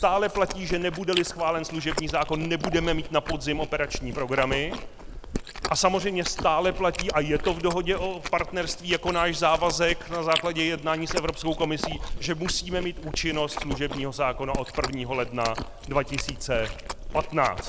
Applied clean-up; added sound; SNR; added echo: none; Chewing, mastication; 7 dB; none.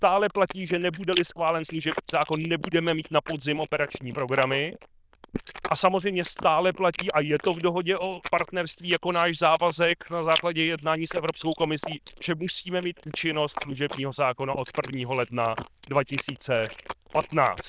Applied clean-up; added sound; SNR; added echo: neural diffusion model UNIVERSE++.